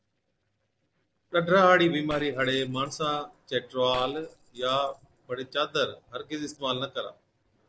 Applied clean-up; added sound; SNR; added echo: neural separator model SepFormer DNS4.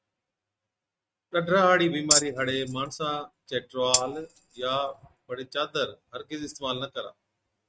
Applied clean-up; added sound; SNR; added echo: neural mask model RNNoise.